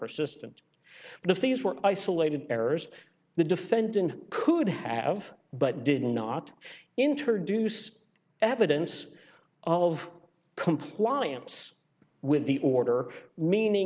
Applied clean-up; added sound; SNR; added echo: none; none; none; none.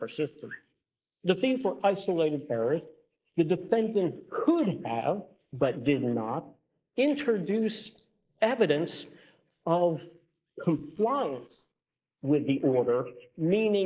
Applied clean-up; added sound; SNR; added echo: neural mask model Resemble Enhance denoiser.